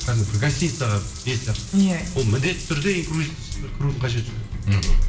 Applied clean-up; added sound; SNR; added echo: none; Drip / Trickle, dribble / Bathtub (filling or washing) / Water tap, faucet; 5 dB; reverberation time 0.6 s.